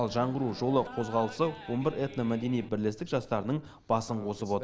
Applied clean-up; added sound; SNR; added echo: none; none; none; none.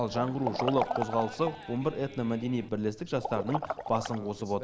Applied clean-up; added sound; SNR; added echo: none; Liquid; 7 dB; none.